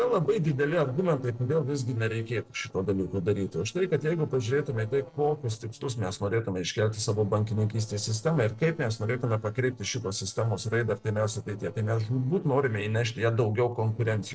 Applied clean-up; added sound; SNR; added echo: neural separator model SepFormer DNS4.